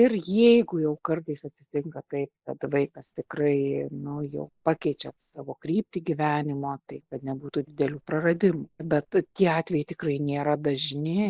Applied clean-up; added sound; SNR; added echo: neural mask model Resemble Enhance denoiser.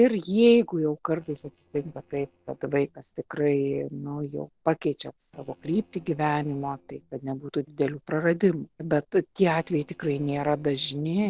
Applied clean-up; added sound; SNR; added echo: neural separator model SepFormer DNS4.